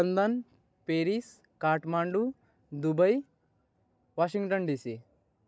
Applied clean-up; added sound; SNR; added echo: none; none; none; none.